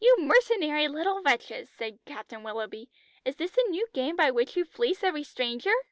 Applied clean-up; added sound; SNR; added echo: none; none; none; none.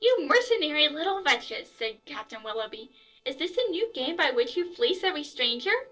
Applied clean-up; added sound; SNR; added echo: neural separator model SepFormer DNS4.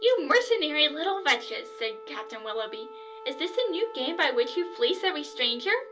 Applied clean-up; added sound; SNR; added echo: none; Wind instrument, woodwind instrument; 16 dB; reverberation time 0.2 s.